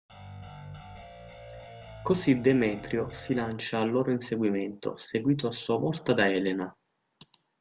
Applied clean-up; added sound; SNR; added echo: none; Guitar; 15 dB; none.